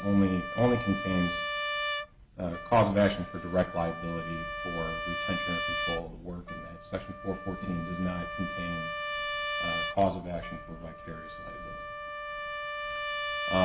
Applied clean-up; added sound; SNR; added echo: none; Trumpet; 4 dB; none.